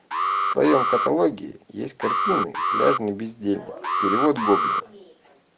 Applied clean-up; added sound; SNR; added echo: none; Alarm; 1 dB; none.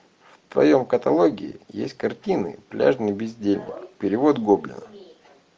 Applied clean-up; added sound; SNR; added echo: none; none; none; none.